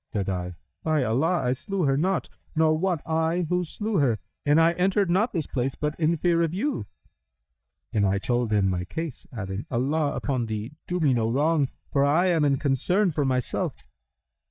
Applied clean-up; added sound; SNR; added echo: neural mask model DeepFilterNet 3.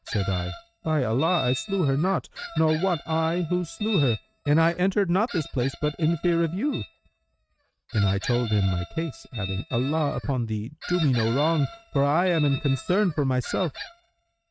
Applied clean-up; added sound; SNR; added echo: neural mask model RNNoise.